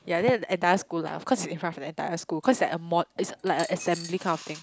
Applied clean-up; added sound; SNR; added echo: none; Coin (dropping); 16 dB; none.